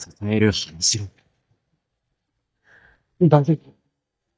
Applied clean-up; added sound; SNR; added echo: neural mask model DeepFilterNet 3.